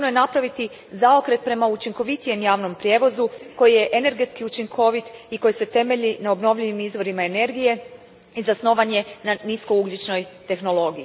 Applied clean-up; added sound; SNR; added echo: none; none; none; none.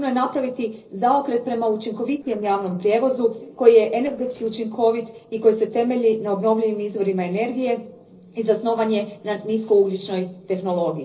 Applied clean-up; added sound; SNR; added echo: neural separator model SepFormer DNS4.